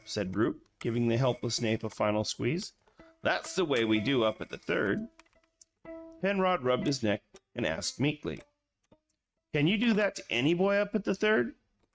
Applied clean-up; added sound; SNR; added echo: neural mask model RNNoise.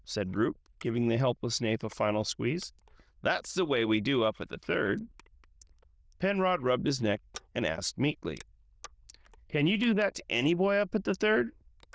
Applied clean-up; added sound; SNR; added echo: neural diffusion model UNIVERSE++.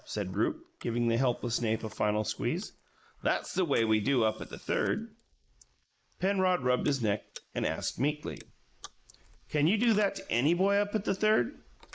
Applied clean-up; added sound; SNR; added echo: neural mask model Resemble Enhance denoiser.